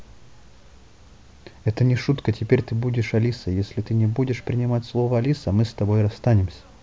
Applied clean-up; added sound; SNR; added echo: none; none; none; none.